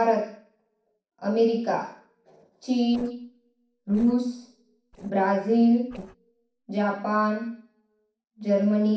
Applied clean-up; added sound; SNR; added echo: neural separator model SepFormer DNS4.